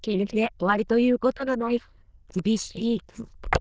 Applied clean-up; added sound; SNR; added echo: neural diffusion model UNIVERSE++.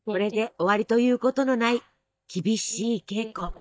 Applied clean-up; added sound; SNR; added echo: neural mask model DeepFilterNet 3.